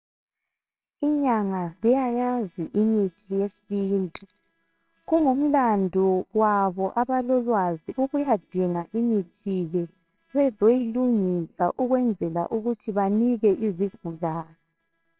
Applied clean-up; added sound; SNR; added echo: neural separator model SepFormer WHAMR!.